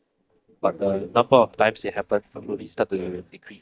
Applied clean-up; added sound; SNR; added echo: neural mask model DeepFilterNet 3.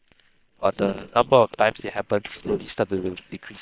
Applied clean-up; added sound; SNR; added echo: neural separator model SepFormer WHAM!.